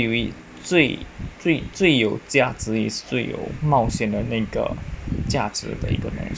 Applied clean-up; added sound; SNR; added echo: none; none; none; none.